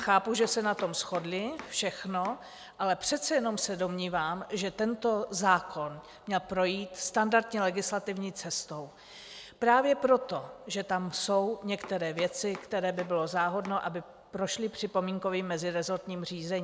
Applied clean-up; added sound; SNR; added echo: none; Domestic sounds, home sounds; 18 dB; none.